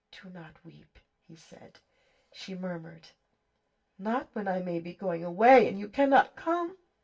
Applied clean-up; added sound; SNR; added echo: none; none; none; reverberation time 0.2 s.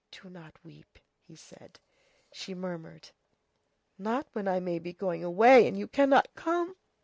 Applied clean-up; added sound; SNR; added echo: none; none; none; none.